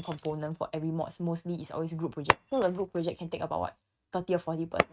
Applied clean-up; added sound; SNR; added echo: neural mask model RNNoise.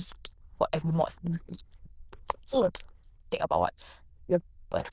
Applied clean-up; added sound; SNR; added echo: neural diffusion model UNIVERSE++.